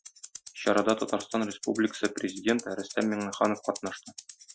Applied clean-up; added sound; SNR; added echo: classical method Wiener filter.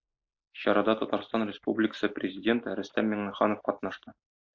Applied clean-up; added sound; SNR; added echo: neural mask model Resemble Enhance denoiser.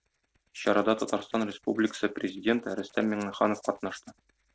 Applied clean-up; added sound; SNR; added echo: neural separator model SepFormer DNS4.